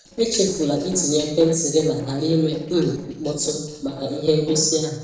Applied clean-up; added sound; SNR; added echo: neural separator model SepFormer DNS4.